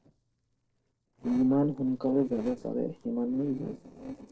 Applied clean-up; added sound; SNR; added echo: neural separator model SepFormer DNS4.